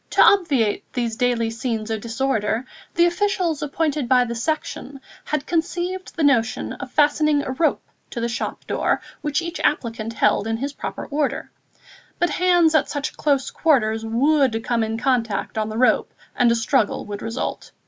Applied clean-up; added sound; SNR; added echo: none; none; none; none.